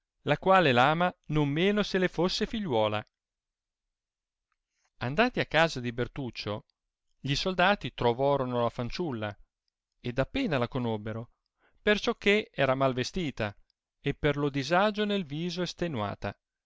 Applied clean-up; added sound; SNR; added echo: none; none; none; none.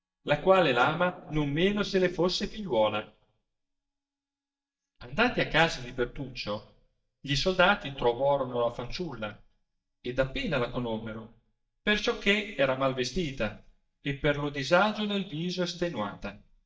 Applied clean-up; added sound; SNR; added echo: neural mask model DeepFilterNet 3.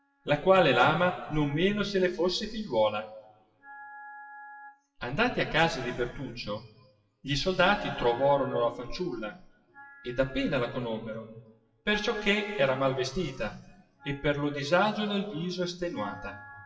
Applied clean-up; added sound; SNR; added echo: classical method WPE with log-MMSE.